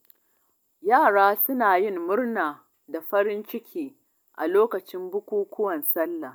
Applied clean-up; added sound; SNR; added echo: none; none; none; none.